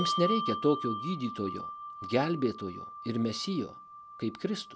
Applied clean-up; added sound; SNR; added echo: none; Bell; 6 dB; none.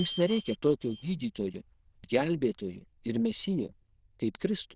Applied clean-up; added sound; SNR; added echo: neural diffusion model UNIVERSE++.